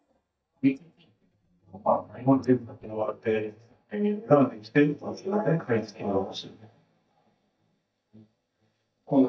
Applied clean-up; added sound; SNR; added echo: neural mask model DeepFilterNet 3.